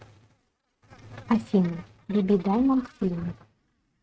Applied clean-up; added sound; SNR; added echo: neural mask model RNNoise.